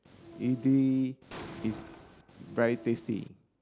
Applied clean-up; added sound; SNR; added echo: none; Explosion + Train; 16 dB; none.